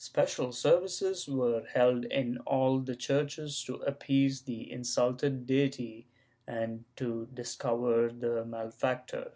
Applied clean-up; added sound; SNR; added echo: none; none; none; none.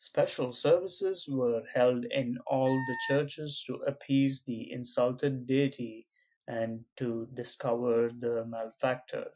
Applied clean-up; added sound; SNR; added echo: classical method Wiener filter.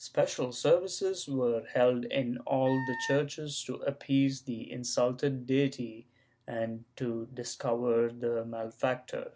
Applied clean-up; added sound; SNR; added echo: none; Wind instrument, woodwind instrument; 10 dB; none.